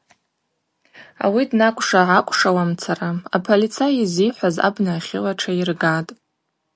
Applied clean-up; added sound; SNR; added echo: none; none; none; none.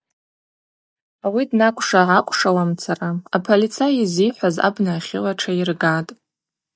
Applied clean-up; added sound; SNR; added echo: neural mask model DeepFilterNet 3.